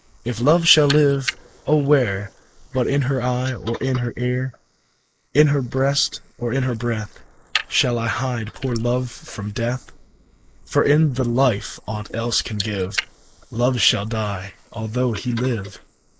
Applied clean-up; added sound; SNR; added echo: neural mask model Resemble Enhance denoiser.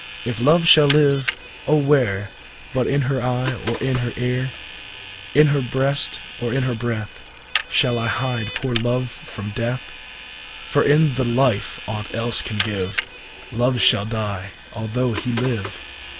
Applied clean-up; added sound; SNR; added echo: none; Vehicle; 11 dB; none.